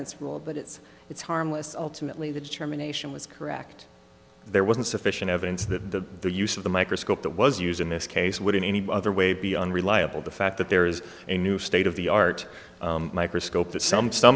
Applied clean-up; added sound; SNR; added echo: none; none; none; none.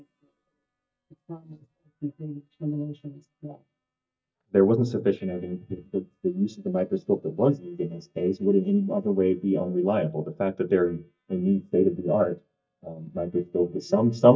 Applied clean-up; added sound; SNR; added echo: neural mask model DeepFilterNet 3.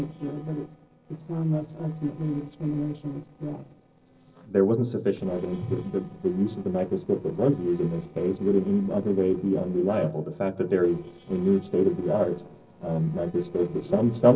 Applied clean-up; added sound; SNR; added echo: neural separator model SepFormer DNS4.